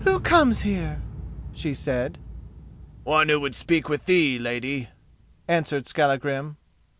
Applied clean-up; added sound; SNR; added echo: none; Explosion; 13 dB; none.